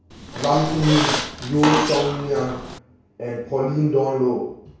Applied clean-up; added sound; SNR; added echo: none; Squeak; 4 dB; reverberation time 0.6 s.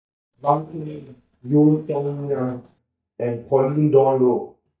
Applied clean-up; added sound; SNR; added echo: neural mask model DeepFilterNet 3.